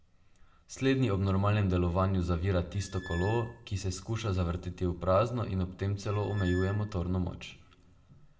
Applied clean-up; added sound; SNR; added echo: none; Squeak; 16 dB; reverberation time 0.8 s.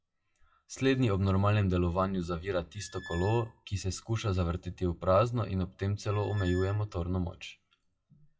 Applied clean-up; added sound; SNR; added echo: classical method WPE with log-MMSE.